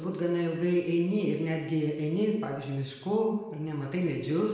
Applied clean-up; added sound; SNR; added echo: none; none; none; reverberation time 0.9 s.